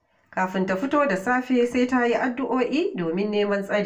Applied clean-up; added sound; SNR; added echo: none; none; none; reverberation time 0.2 s.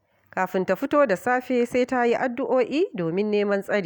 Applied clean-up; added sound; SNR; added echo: none; none; none; none.